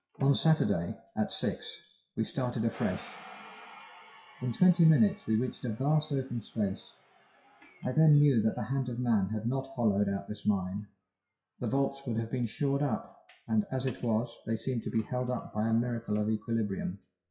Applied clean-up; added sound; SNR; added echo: classical method WPE with log-MMSE.